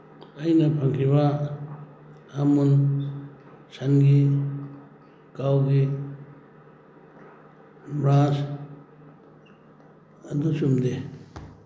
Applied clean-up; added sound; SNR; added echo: none; none; none; none.